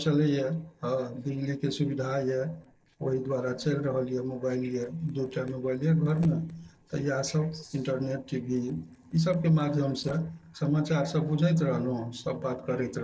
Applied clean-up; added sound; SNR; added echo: neural separator model SepFormer DNS4.